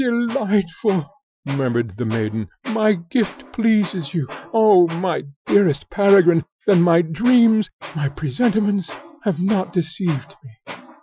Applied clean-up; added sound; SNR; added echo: classical method Wiener filter.